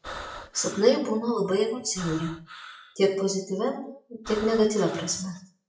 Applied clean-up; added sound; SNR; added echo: classical method WPE with log-MMSE.